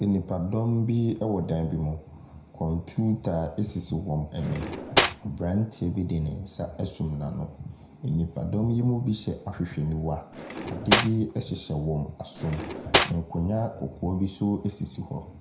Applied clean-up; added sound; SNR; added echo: none; Cutlery, silverware; 0 dB; reverberation time 0.5 s.